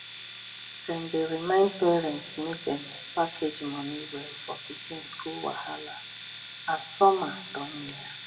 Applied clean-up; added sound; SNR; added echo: none; Domestic sounds, home sounds; 14 dB; reverberation time 1.5 s.